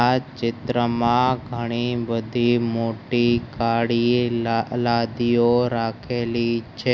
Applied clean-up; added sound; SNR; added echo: none; none; none; none.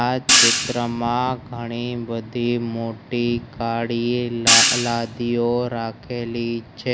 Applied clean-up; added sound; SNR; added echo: none; Hi-hat; -3 dB; none.